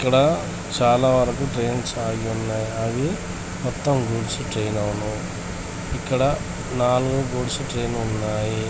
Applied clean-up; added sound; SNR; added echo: none; none; none; none.